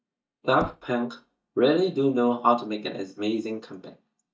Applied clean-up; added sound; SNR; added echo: neural mask model DeepFilterNet 3.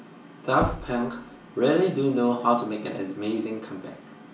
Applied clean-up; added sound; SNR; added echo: none; Knock / Wood; 12 dB; reverberation time 0.4 s.